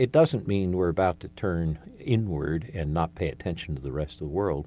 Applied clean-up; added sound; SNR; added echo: none; none; none; none.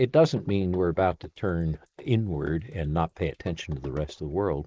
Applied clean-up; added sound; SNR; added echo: neural mask model Resemble Enhance denoiser.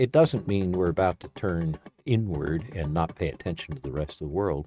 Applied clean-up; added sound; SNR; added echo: neural mask model RNNoise.